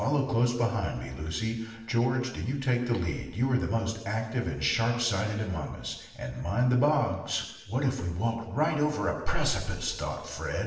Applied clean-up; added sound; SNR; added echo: none; none; none; reverberation time 1.0 s.